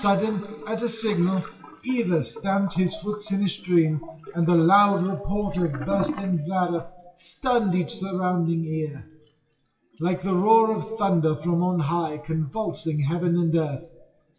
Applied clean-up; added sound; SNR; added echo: classical method WPE with log-MMSE.